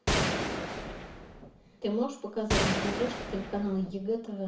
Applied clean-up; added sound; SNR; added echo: none; Gunshot, gunfire; -1 dB; reverberation time 0.4 s.